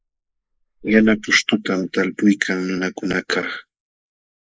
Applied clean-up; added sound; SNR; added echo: neural mask model Resemble Enhance denoiser.